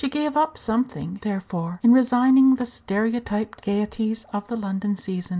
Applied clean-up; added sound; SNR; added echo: none; none; none; none.